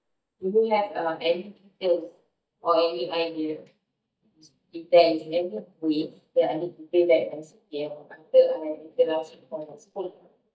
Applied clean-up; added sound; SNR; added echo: neural mask model DeepFilterNet 3.